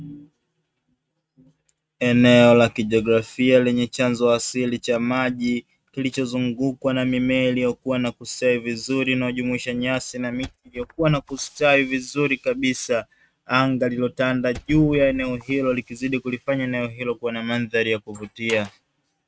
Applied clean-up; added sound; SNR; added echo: neural mask model RNNoise.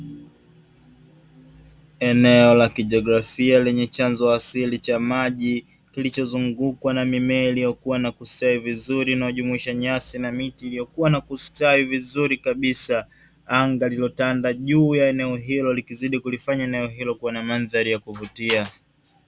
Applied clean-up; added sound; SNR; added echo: none; none; none; none.